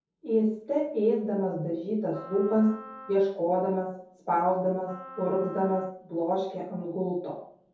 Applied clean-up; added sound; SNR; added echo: none; Wind instrument, woodwind instrument; 18 dB; reverberation time 0.6 s.